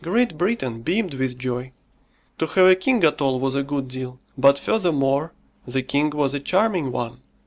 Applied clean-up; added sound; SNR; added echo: none; none; none; none.